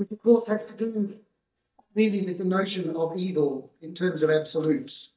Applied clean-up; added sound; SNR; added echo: neural mask model DeepFilterNet 3.